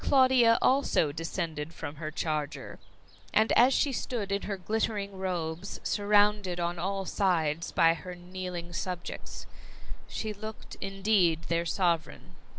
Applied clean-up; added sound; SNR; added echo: none; Ocean; 3 dB; none.